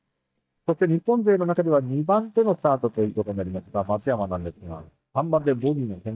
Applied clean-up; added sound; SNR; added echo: neural mask model DeepFilterNet 3.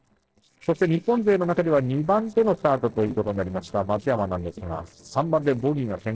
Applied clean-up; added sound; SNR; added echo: neural separator model SepFormer DNS4.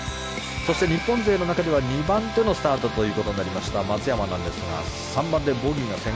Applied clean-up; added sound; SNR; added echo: none; none; none; none.